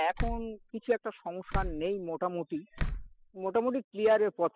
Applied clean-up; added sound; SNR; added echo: classical method spectral subtraction.